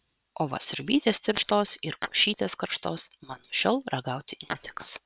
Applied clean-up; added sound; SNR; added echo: neural separator model SepFormer WHAM!.